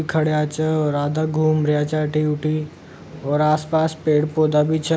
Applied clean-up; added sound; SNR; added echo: none; none; none; none.